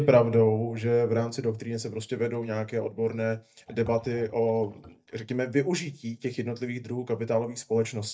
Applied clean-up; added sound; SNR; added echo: neural mask model DeepFilterNet 3.